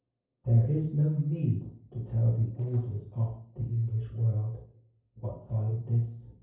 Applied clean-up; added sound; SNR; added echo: neural separator model SepFormer DNS4.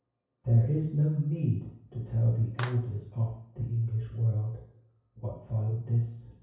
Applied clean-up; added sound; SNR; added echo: none; Clapping; 16 dB; reverberation time 0.6 s.